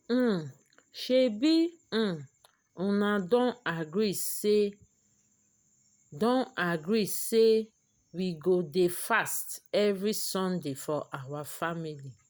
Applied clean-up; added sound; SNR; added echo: none; none; none; none.